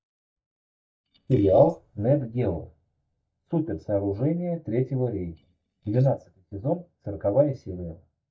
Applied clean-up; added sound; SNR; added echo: neural mask model DeepFilterNet 3.